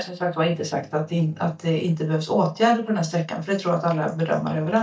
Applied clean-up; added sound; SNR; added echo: neural mask model DeepFilterNet 3.